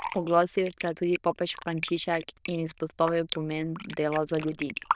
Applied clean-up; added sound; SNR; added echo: neural diffusion model UNIVERSE++.